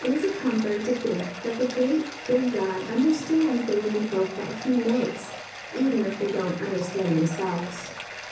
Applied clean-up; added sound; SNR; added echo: none; Bathtub (filling or washing); 12 dB; reverberation time 0.6 s.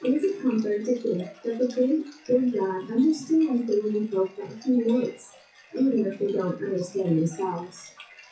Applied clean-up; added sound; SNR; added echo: classical method WPE with log-MMSE.